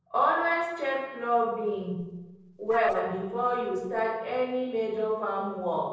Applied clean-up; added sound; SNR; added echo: neural separator model SepFormer DNS4.